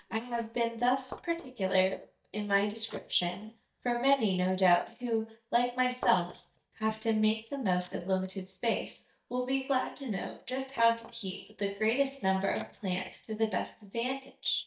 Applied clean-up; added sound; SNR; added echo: neural mask model DeepFilterNet 3.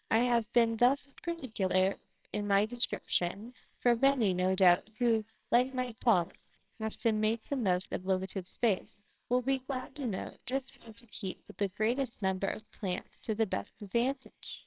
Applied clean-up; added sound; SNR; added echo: neural separator model SepFormer WHAMR!.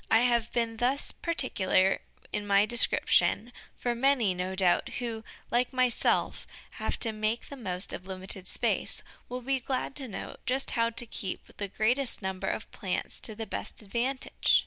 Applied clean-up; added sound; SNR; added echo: none; none; none; none.